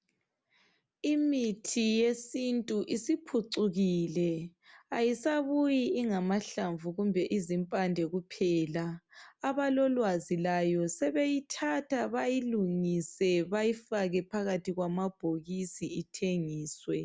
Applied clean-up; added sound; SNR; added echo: none; none; none; none.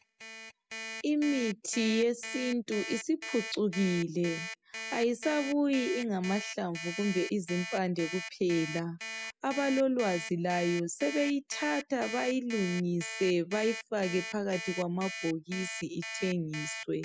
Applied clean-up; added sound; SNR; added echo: classical method spectral subtraction.